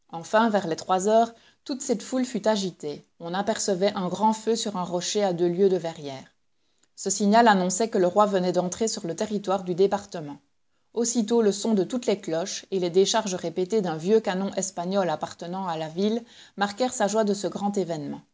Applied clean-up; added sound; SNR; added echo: none; none; none; none.